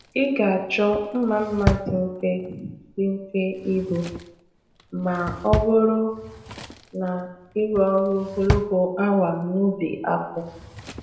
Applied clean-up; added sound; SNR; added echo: none; Drawer open or close; 9 dB; reverberation time 0.8 s.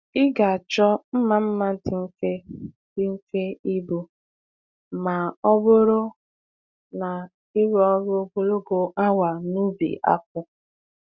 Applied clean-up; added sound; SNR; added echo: none; none; none; none.